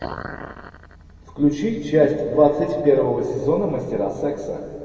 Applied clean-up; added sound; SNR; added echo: none; none; none; reverberation time 2.1 s.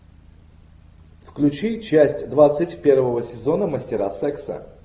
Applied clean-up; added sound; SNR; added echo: none; none; none; none.